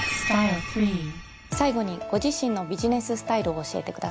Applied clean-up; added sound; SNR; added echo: none; none; none; none.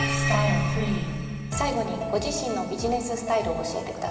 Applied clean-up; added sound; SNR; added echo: none; Bowed string instrument; 5 dB; reverberation time 2.7 s.